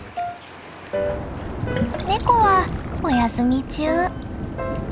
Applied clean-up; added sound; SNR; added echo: none; Sink (filling or washing); 10 dB; none.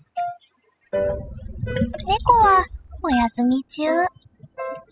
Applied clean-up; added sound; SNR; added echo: classical method spectral subtraction.